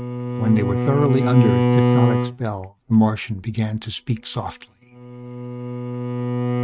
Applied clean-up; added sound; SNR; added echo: neural mask model RNNoise.